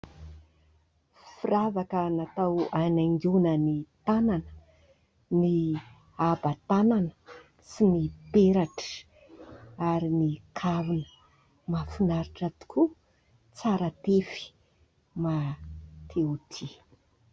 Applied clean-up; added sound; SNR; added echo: none; none; none; none.